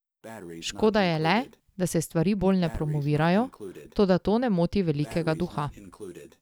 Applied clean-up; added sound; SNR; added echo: none; Breathing; 18 dB; none.